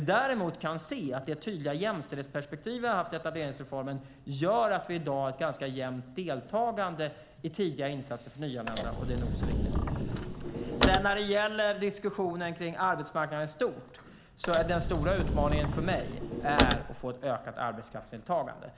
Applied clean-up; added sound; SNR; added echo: none; Sliding door / Slam / Wood; -2 dB; none.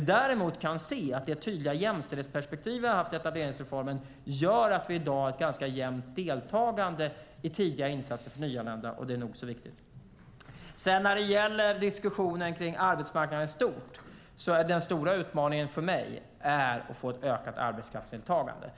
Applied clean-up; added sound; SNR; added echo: none; none; none; none.